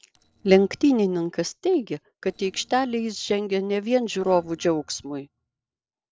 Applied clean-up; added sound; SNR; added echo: neural separator model SepFormer DNS4.